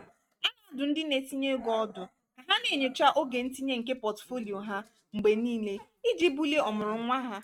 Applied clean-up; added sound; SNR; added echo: neural mask model RNNoise.